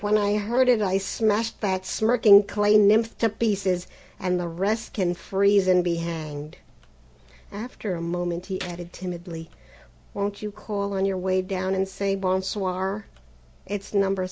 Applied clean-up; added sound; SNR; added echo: none; Gunshot, gunfire; 19 dB; none.